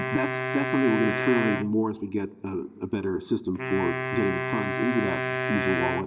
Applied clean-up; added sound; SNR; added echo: none; Wind instrument, woodwind instrument; 3 dB; reverberation time 1.8 s.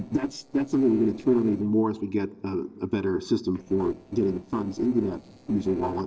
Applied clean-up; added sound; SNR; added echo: neural separator model SepFormer DNS4.